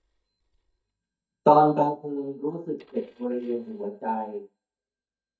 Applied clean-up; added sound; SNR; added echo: neural mask model DeepFilterNet 3.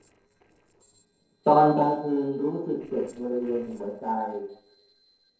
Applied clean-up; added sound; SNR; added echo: neural separator model SepFormer DNS4.